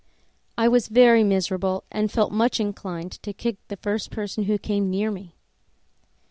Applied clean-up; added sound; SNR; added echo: none; none; none; none.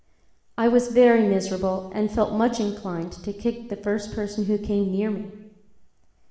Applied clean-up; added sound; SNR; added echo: none; none; none; reverberation time 1.0 s.